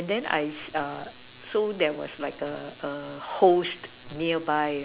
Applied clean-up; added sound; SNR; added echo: none; none; none; none.